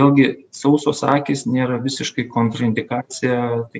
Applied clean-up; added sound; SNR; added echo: none; none; none; none.